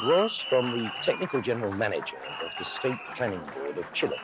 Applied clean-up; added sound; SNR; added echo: none; Applause; 8 dB; none.